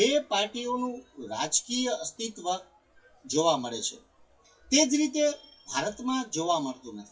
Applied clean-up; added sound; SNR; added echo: classical method WPE with log-MMSE.